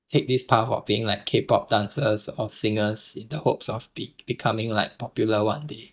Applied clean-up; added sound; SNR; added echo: neural mask model DeepFilterNet 3.